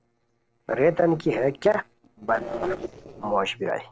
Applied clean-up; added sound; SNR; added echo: neural separator model SepFormer DNS4.